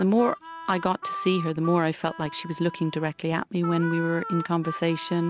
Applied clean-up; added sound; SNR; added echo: none; Harmonica; 12 dB; none.